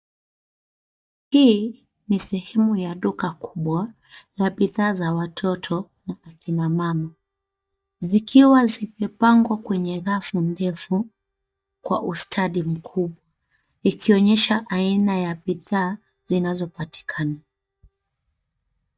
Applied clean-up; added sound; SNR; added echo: neural mask model DeepFilterNet 3.